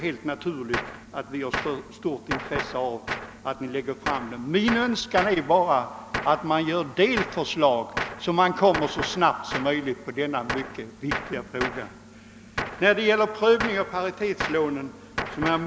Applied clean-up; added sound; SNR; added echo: none; Gunshot, gunfire; 9 dB; none.